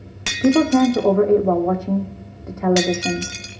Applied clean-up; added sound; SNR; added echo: none; Shatter; 12 dB; reverberation time 0.4 s.